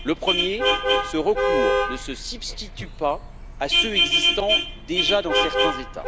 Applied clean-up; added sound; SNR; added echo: none; Vehicle horn, car horn, honking; -4 dB; none.